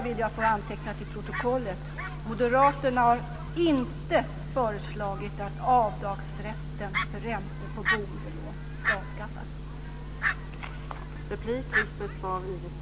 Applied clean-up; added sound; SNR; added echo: none; Fowl; 8 dB; none.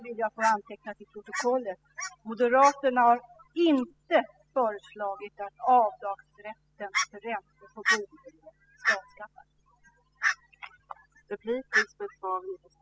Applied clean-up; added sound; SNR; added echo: classical method spectral subtraction.